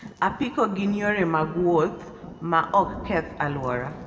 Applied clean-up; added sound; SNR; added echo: none; Thunder; 14 dB; reverberation time 1.2 s.